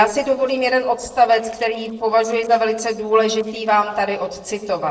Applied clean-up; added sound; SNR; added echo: neural separator model SepFormer DNS4.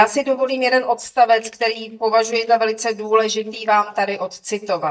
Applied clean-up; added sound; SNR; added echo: neural mask model DeepFilterNet 3.